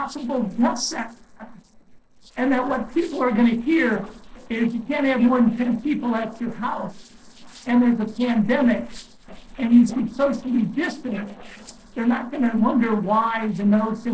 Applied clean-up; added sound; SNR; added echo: neural separator model SepFormer DNS4.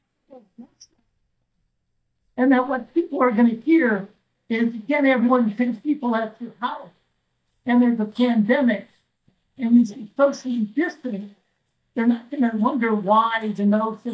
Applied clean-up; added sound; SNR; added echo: neural mask model DeepFilterNet 3.